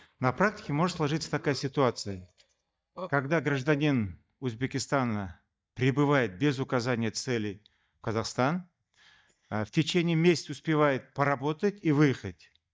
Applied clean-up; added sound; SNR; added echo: neural mask model DeepFilterNet 3.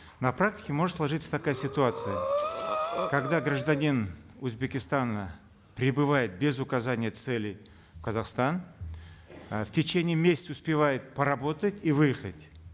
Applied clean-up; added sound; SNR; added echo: none; Breathing; 5 dB; none.